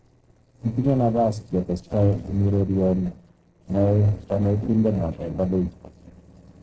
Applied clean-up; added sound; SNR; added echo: neural separator model SepFormer DNS4.